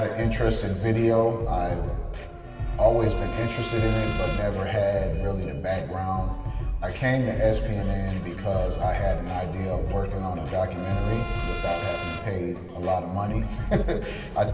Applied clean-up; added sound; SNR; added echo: none; Brass instrument; 13 dB; reverberation time 2.1 s.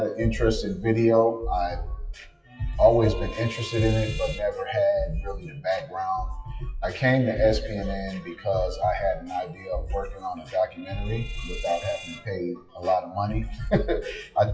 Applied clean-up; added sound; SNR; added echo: classical method WPE with log-MMSE.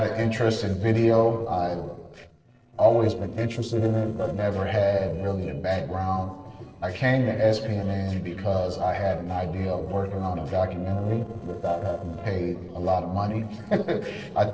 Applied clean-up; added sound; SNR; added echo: neural separator model SepFormer DNS4.